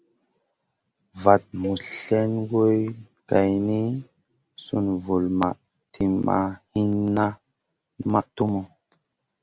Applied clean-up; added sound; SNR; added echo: none; Cowbell; 17 dB; none.